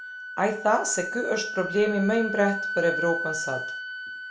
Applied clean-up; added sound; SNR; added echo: none; Wind instrument, woodwind instrument; 6 dB; reverberation time 0.4 s.